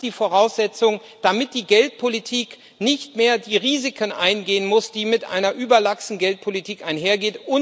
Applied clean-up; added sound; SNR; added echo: none; none; none; none.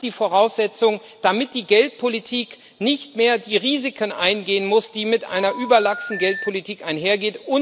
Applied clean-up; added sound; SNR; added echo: none; Telephone; 10 dB; none.